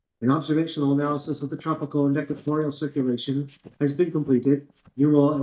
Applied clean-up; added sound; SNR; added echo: neural mask model DeepFilterNet 3.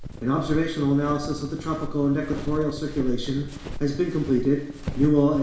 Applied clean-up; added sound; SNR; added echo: none; Walk, footsteps; 9 dB; reverberation time 0.7 s.